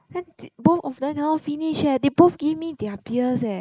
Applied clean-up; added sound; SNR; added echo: neural mask model Resemble Enhance denoiser.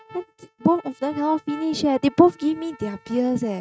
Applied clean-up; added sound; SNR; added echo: neural mask model RNNoise.